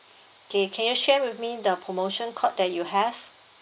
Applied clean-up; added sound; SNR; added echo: none; none; none; none.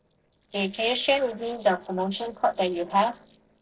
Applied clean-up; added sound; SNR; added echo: neural separator model SepFormer DNS4.